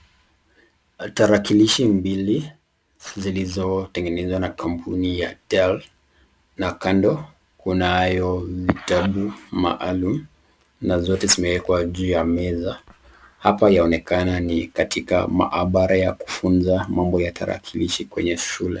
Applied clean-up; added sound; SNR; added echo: none; none; none; none.